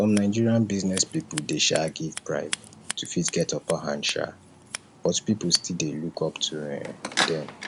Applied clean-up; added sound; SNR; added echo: none; Scissors; 10 dB; none.